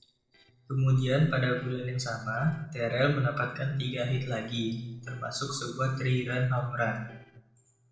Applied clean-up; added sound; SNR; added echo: neural separator model SepFormer DNS4.